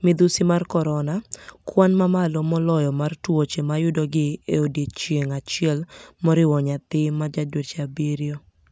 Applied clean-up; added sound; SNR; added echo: none; none; none; none.